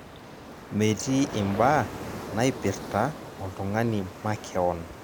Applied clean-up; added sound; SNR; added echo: none; Ocean; 11 dB; none.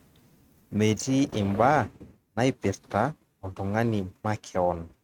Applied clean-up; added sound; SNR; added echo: neural mask model RNNoise.